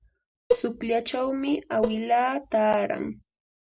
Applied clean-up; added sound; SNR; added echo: neural separator model SepFormer DNS4.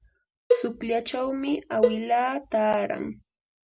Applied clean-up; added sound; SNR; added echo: none; Cowbell; 1 dB; none.